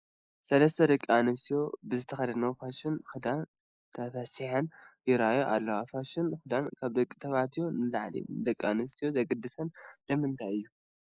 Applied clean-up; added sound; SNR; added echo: neural mask model Resemble Enhance denoiser.